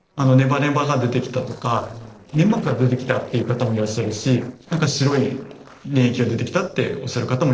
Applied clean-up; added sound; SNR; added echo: neural separator model SepFormer DNS4.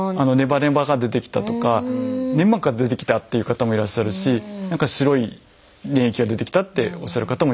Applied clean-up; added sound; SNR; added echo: none; none; none; none.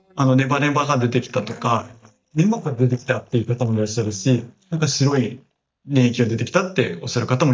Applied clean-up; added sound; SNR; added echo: neural mask model DeepFilterNet 3.